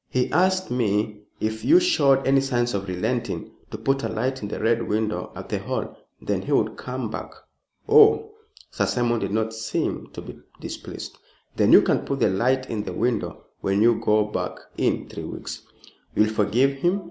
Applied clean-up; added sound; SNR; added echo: none; none; none; none.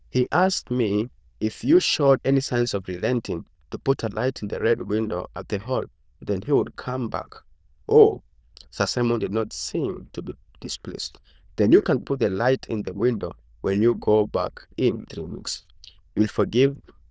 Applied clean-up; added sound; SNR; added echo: neural diffusion model UNIVERSE++.